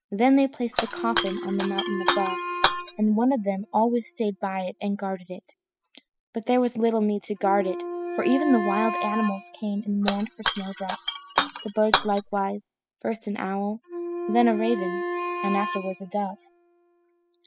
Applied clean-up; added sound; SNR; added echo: classical method spectral subtraction.